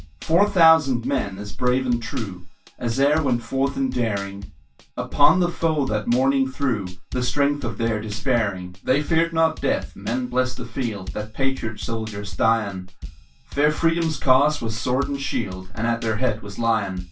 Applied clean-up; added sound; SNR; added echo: none; Drum / Drum kit; 16 dB; reverberation time 0.2 s.